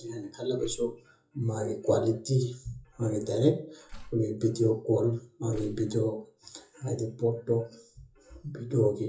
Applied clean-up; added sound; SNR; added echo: classical method WPE with log-MMSE.